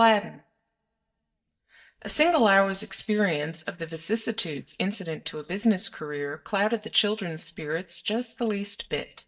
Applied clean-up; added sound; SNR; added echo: neural mask model DeepFilterNet 3.